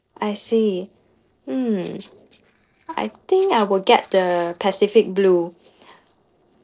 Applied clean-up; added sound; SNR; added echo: neural separator model SepFormer DNS4.